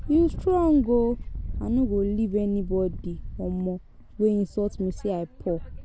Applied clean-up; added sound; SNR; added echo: none; Wind; 9 dB; none.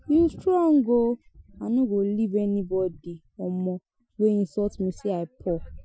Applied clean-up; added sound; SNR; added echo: classical method Wiener filter.